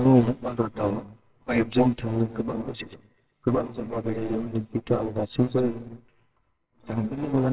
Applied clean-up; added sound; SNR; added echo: neural separator model SepFormer WHAMR!.